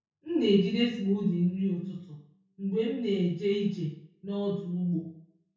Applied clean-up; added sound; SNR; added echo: none; none; none; reverberation time 0.6 s.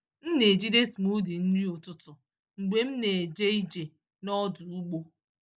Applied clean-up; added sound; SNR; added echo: none; none; none; none.